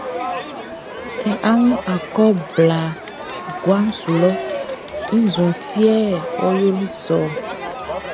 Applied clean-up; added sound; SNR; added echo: none; Crowd; 8 dB; none.